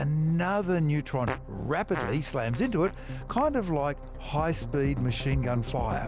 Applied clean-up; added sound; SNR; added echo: none; Fart; 14 dB; none.